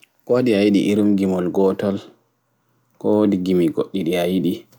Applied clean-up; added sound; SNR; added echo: none; none; none; none.